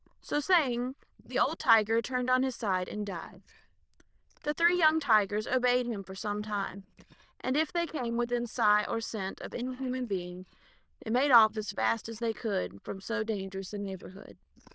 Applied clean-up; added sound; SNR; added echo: neural diffusion model UNIVERSE++.